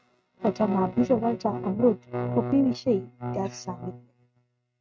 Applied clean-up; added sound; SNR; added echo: neural mask model RNNoise.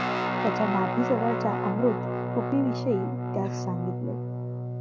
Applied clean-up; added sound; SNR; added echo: none; Guitar; 0 dB; none.